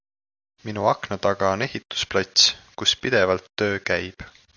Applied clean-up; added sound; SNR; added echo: none; none; none; none.